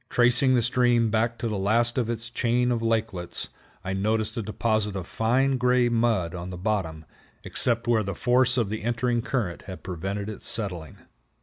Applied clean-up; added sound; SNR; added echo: none; none; none; none.